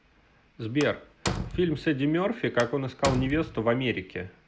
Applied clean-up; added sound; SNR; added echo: none; Slam; 8 dB; none.